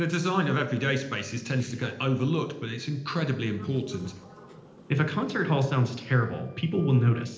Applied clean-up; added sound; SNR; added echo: neural separator model SepFormer DNS4.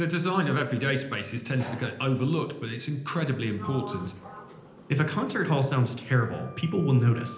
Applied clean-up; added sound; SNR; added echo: none; Sliding door; 20 dB; reverberation time 0.9 s.